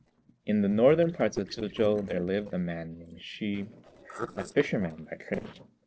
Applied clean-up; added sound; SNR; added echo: neural separator model SepFormer DNS4.